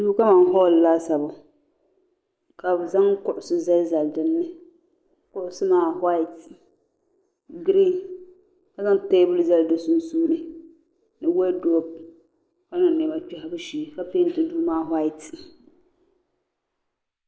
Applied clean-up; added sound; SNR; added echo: neural mask model Resemble Enhance denoiser.